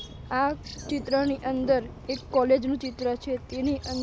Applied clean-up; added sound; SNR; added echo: none; Bird vocalization, bird call, bird song + Thunder; 17 dB; none.